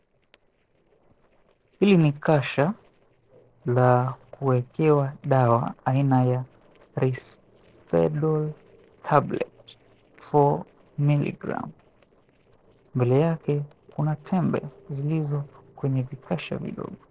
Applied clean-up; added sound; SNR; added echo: neural separator model SepFormer DNS4.